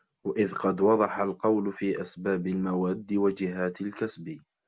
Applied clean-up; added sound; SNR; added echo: none; none; none; none.